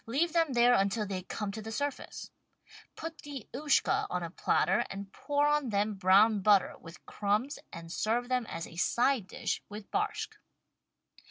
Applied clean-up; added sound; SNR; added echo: none; none; none; none.